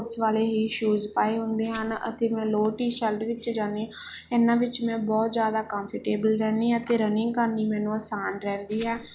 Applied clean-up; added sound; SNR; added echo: none; Rattle (instrument); 6 dB; none.